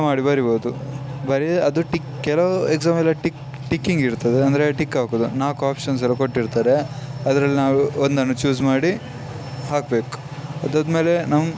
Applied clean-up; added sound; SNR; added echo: none; none; none; none.